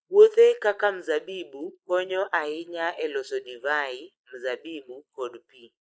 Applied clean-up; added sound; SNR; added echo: neural mask model Resemble Enhance denoiser.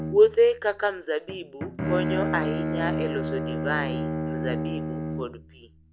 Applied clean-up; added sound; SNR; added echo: none; Bowed string instrument; 3 dB; none.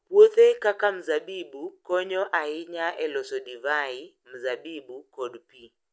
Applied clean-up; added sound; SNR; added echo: none; none; none; none.